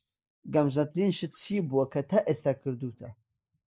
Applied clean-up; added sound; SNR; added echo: neural mask model Resemble Enhance denoiser.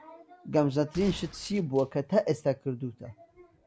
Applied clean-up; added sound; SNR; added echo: none; Gunshot, gunfire; 18 dB; none.